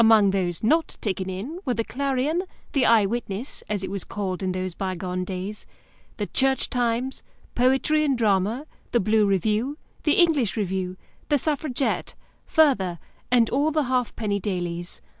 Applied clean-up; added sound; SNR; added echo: none; none; none; none.